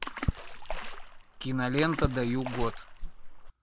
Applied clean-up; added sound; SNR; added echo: none; Whoosh, swoosh, swish + Water / Splash, splatter; 2 dB; none.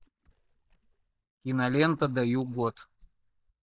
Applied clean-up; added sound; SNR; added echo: neural mask model DeepFilterNet 3.